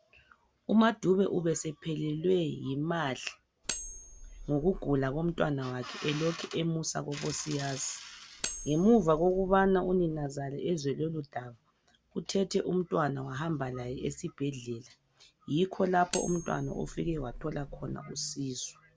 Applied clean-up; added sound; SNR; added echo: none; Cutlery, silverware; 11 dB; none.